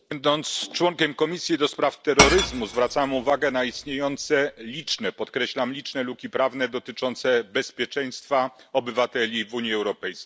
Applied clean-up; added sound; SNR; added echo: none; Shatter / Crushing; 2 dB; none.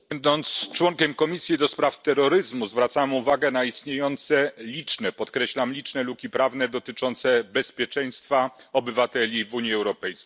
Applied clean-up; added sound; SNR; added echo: none; none; none; none.